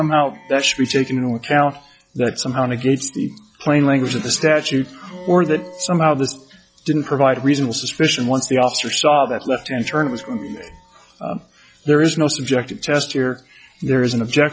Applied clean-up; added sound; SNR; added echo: classical method log-MMSE.